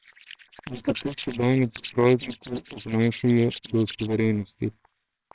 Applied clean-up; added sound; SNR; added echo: neural separator model SepFormer WHAMR!.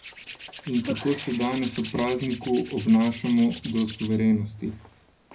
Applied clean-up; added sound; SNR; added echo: none; Hands; 15 dB; reverberation time 0.3 s.